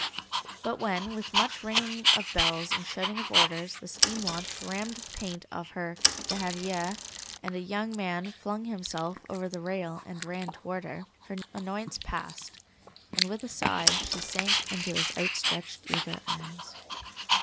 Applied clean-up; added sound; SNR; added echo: none; Mechanisms / Bicycle + Dog; -3 dB; none.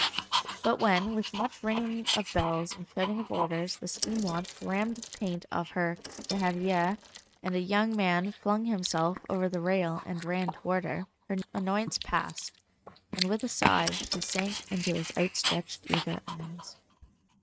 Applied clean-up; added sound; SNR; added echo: neural mask model RNNoise.